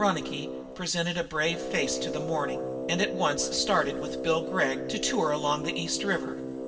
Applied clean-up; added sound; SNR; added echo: none; Brass instrument; 5 dB; reverberation time 1.7 s.